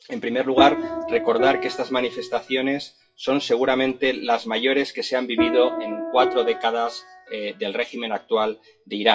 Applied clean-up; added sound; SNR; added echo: classical method WPE with log-MMSE.